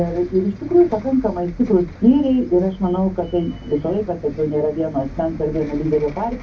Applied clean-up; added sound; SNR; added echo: none; Bus; 16 dB; reverberation time 0.3 s.